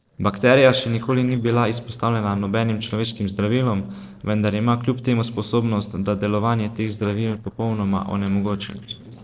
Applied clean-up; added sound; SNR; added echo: neural separator model SepFormer DNS4.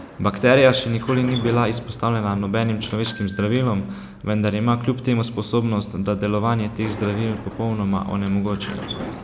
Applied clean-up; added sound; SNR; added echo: none; Sliding door; 16 dB; none.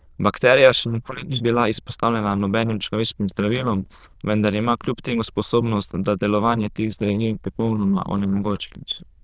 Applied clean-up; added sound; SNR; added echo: neural diffusion model UNIVERSE++.